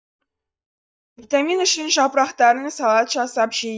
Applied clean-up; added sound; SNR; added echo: neural mask model DeepFilterNet 3.